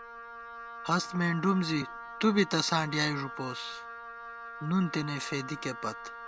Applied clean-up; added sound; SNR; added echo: none; Wind instrument, woodwind instrument; 11 dB; none.